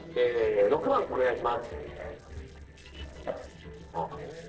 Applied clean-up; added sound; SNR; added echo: neural separator model SepFormer DNS4.